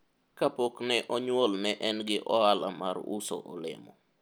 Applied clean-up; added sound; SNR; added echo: none; none; none; none.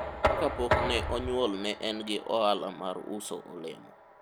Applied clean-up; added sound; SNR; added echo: none; Knock; 2 dB; none.